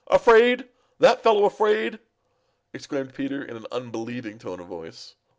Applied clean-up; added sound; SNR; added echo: none; none; none; none.